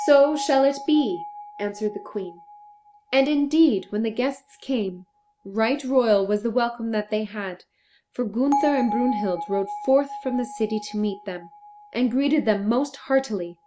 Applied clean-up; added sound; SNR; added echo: none; Bell; 13 dB; none.